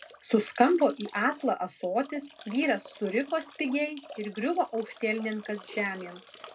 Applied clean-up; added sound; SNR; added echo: none; Drip / Trickle, dribble / Bathtub (filling or washing); 19 dB; reverberation time 0.2 s.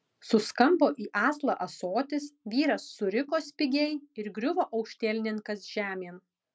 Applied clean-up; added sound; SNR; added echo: none; none; none; none.